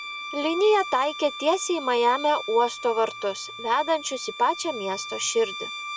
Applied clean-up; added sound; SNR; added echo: none; Bowed string instrument; 11 dB; none.